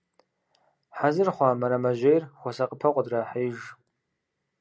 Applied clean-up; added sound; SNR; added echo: none; none; none; none.